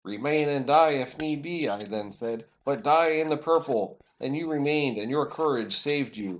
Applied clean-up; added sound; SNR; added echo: neural mask model DeepFilterNet 3.